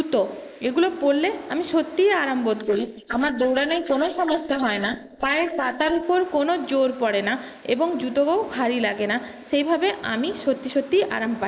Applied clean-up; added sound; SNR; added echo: neural mask model Resemble Enhance denoiser.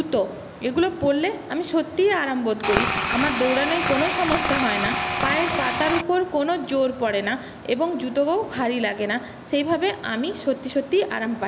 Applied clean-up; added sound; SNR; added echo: none; Tools; 1 dB; none.